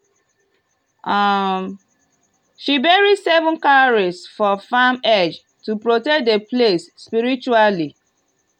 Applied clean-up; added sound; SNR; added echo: none; none; none; none.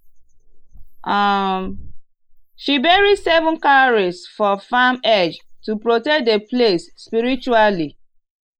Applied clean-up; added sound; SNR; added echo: neural mask model Resemble Enhance denoiser.